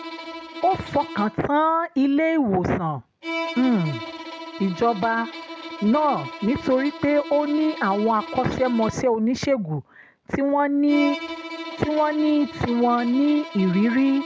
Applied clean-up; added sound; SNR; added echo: none; Bowed string instrument; 13 dB; none.